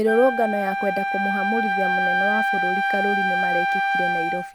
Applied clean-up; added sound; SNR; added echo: none; Wind instrument, woodwind instrument; -3 dB; none.